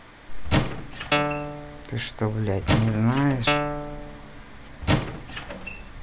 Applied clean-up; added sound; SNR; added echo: none; Guitar + Squeak / Wood; -1 dB; none.